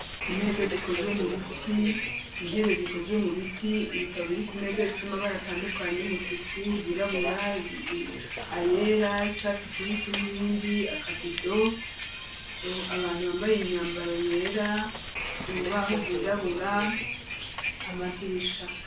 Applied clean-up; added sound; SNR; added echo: none; Bus; 6 dB; reverberation time 0.3 s.